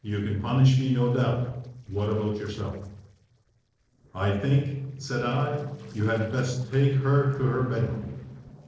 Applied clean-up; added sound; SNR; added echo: neural separator model SepFormer DNS4.